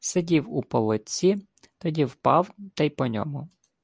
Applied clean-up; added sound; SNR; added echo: none; none; none; none.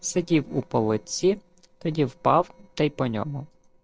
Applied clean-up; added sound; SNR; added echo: neural separator model SepFormer DNS4.